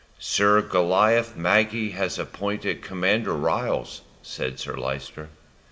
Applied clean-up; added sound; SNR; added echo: none; none; none; reverberation time 1.1 s.